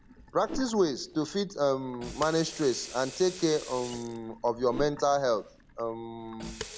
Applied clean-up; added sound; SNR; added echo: none; Sink (filling or washing) / Water tap, faucet + Whoosh, swoosh, swish; 14 dB; none.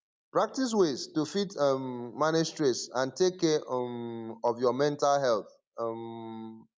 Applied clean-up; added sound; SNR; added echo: none; none; none; none.